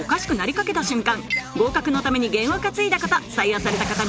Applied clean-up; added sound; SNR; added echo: none; none; none; none.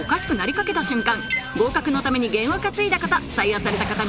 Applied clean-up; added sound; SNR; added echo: none; Squeak / Slam; 12 dB; none.